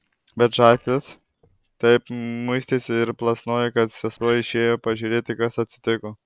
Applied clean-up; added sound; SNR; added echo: neural separator model SepFormer DNS4.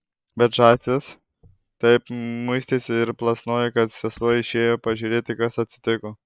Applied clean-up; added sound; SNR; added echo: neural mask model DeepFilterNet 3.